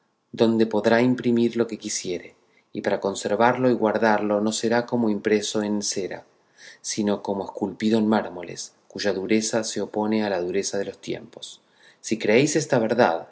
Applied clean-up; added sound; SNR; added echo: none; none; none; none.